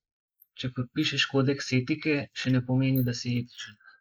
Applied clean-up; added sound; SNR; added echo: neural mask model Resemble Enhance denoiser.